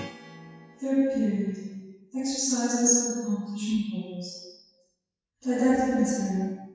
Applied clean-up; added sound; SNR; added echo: classical method WPE with log-MMSE.